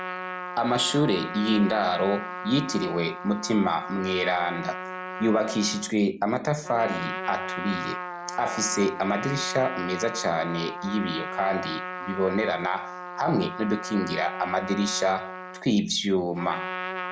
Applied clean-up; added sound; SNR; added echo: none; Trumpet; 8 dB; none.